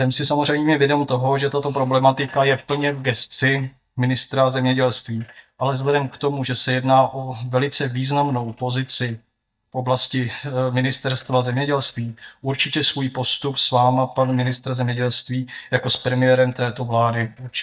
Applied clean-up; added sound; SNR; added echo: neural mask model DeepFilterNet 3.